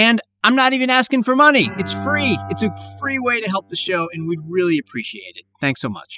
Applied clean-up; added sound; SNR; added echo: classical method spectral subtraction.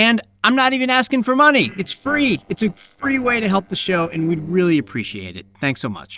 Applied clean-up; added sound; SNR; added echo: neural separator model SepFormer DNS4.